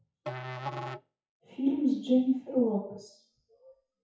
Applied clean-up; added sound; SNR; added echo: classical method WPE with log-MMSE.